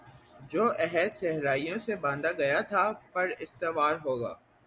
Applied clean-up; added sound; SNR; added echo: none; none; none; none.